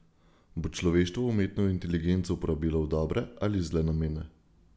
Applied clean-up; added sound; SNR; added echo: none; none; none; none.